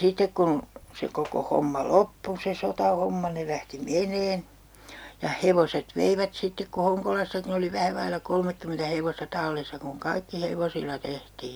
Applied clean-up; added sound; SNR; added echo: none; none; none; none.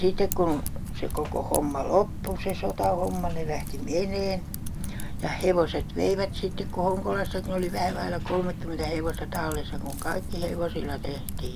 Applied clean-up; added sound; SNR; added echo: none; Typing; 3 dB; none.